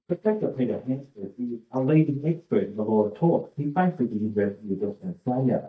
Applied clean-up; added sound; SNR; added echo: neural mask model DeepFilterNet 3.